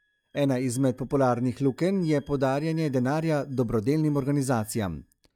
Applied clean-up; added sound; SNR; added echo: neural mask model DeepFilterNet 3.